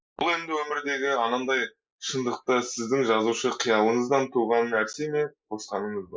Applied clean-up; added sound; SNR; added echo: neural mask model Resemble Enhance denoiser.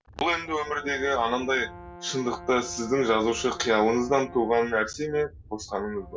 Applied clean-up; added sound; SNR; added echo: none; Brass instrument + Wind; 18 dB; none.